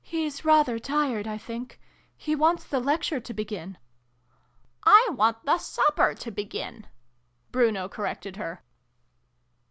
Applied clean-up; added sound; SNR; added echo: none; none; none; none.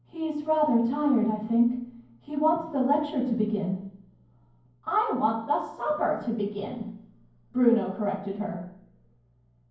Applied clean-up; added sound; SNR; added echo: none; none; none; reverberation time 0.9 s.